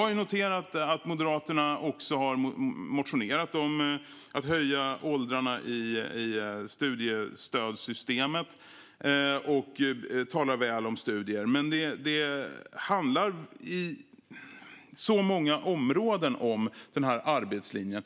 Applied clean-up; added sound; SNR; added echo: none; none; none; none.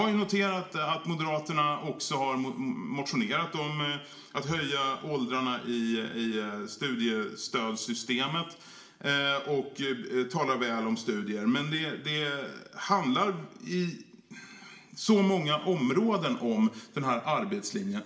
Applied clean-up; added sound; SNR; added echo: none; none; none; reverberation time 1.5 s.